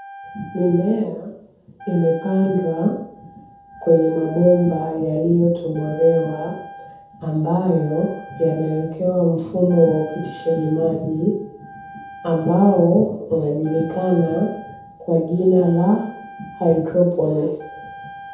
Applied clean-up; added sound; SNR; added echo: none; Wind instrument, woodwind instrument; 19 dB; reverberation time 0.7 s.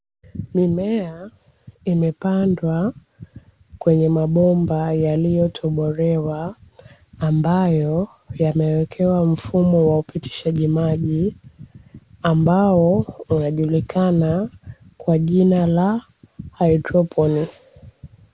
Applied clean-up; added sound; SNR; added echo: none; none; none; none.